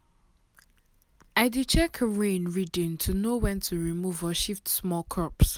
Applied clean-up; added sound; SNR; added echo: none; none; none; none.